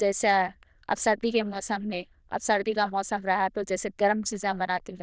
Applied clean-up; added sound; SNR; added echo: neural diffusion model UNIVERSE++.